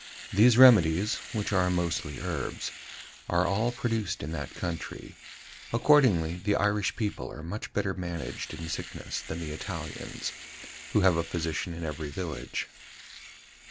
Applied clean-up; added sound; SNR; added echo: none; Domestic sounds, home sounds; 17 dB; none.